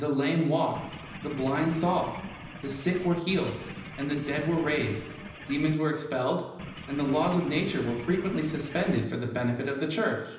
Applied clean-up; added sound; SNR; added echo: none; Engine / Boat, Water vehicle; 13 dB; reverberation time 0.9 s.